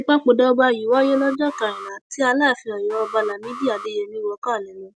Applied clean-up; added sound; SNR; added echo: none; Alarm; 16 dB; none.